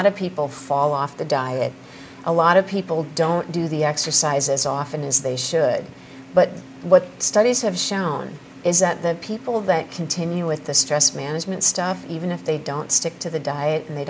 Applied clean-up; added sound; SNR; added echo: none; none; none; none.